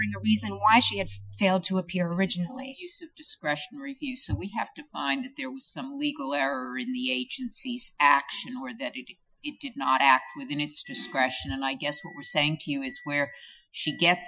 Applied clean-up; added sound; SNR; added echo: classical method Wiener filter.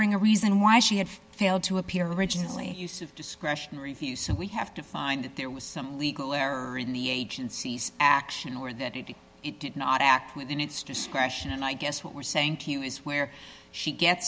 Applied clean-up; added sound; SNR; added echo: none; none; none; none.